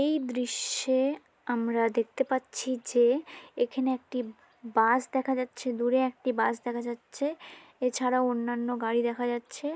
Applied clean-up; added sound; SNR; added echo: none; none; none; none.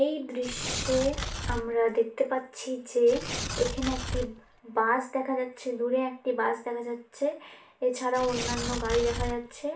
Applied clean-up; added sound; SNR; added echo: none; Tearing; 5 dB; reverberation time 0.3 s.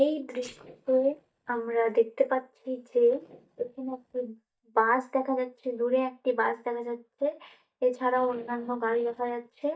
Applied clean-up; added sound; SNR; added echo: neural mask model DeepFilterNet 3.